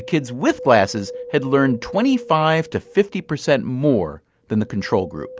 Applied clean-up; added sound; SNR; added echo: none; Wind; 16 dB; none.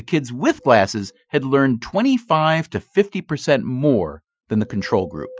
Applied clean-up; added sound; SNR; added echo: classical method Wiener filter.